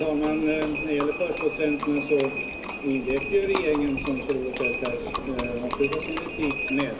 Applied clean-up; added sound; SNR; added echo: none; Livestock, farm animals, working animals; 5 dB; reverberation time 0.3 s.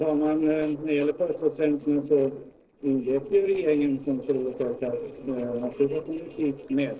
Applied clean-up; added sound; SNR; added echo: neural separator model SepFormer DNS4.